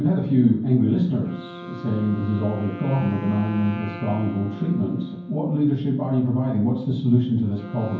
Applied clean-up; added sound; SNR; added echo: none; Wind instrument, woodwind instrument; 17 dB; reverberation time 0.9 s.